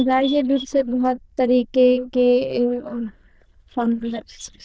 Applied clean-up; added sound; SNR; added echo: neural diffusion model UNIVERSE++.